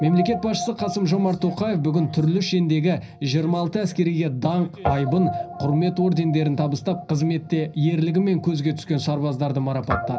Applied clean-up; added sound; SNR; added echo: none; Guitar; 12 dB; reverberation time 0.5 s.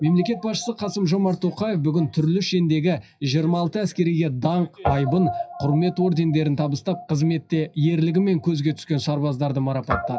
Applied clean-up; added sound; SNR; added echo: classical method WPE with log-MMSE.